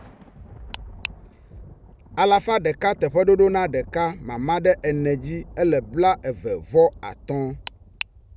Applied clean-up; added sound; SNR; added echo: none; Thunder; 20 dB; none.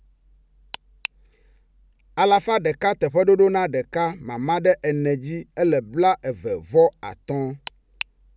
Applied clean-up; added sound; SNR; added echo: none; none; none; none.